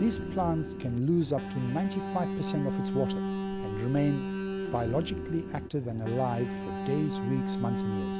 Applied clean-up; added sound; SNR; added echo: none; Alarm; 3 dB; none.